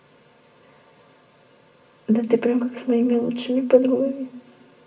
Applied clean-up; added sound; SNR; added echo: none; none; none; reverberation time 0.6 s.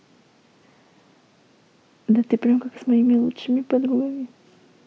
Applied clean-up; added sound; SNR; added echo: none; none; none; none.